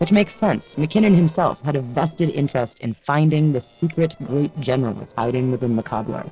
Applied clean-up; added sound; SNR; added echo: neural separator model SepFormer DNS4.